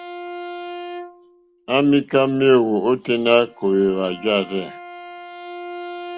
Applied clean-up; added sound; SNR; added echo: none; Bowed string instrument; 15 dB; none.